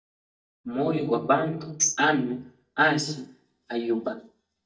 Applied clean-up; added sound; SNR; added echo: neural mask model DeepFilterNet 3.